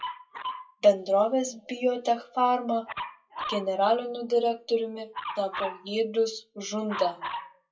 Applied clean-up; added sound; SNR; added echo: classical method WPE with log-MMSE.